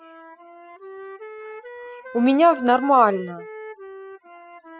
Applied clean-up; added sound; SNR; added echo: classical method spectral subtraction.